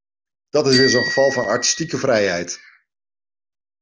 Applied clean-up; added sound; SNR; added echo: none; Bicycle bell; 6 dB; none.